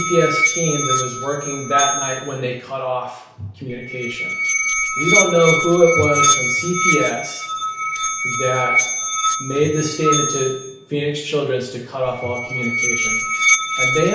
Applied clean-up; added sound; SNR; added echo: none; Musical instrument; -1 dB; reverberation time 0.6 s.